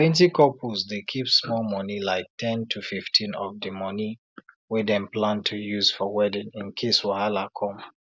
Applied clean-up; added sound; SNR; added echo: none; none; none; none.